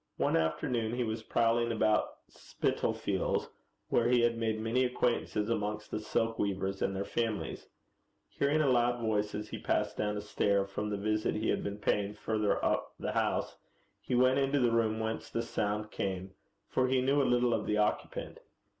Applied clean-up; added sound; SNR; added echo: none; none; none; none.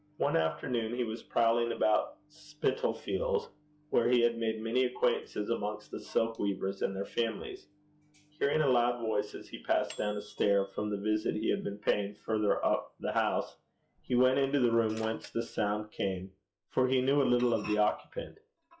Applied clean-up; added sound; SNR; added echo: classical method log-MMSE.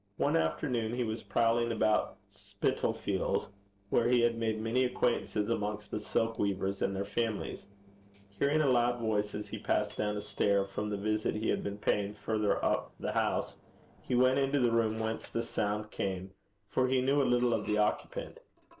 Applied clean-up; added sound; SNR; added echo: neural separator model SepFormer DNS4.